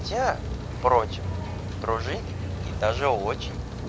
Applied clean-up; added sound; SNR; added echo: none; Rain; 3 dB; none.